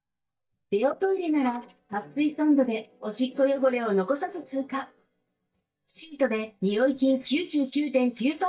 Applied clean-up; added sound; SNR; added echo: neural mask model DeepFilterNet 3.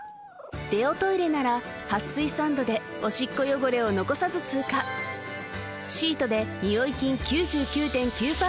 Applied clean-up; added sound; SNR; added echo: none; none; none; none.